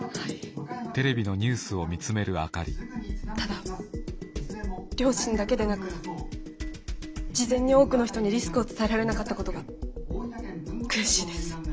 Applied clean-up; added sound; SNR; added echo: none; none; none; none.